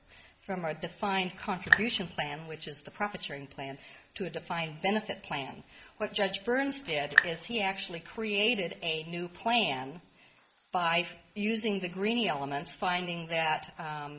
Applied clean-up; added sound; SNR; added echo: neural mask model Resemble Enhance denoiser.